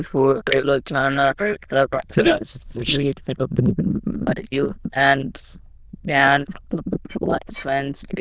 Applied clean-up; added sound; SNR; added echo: neural diffusion model UNIVERSE++.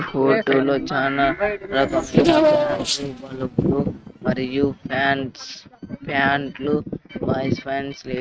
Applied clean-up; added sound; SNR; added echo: neural mask model RNNoise.